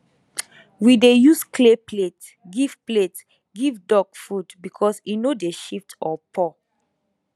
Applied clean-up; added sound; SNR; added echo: none; none; none; none.